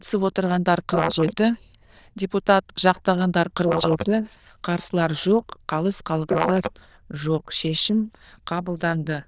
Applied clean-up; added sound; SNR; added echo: neural diffusion model UNIVERSE++.